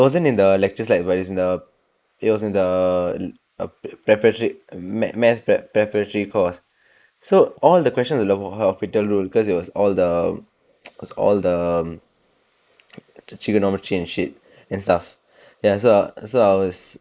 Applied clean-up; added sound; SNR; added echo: neural mask model Resemble Enhance denoiser.